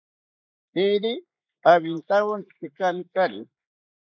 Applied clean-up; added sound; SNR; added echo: neural mask model Resemble Enhance denoiser.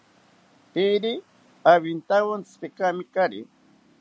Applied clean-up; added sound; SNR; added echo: none; none; none; none.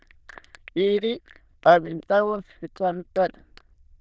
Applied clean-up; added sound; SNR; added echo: neural diffusion model UNIVERSE++.